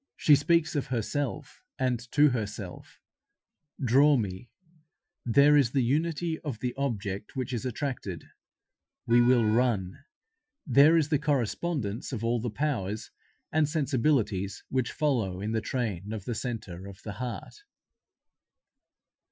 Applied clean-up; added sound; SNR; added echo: classical method Wiener filter.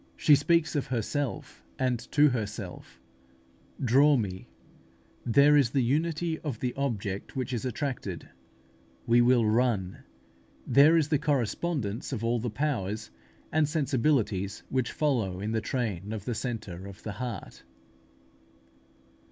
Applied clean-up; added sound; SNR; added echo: none; none; none; none.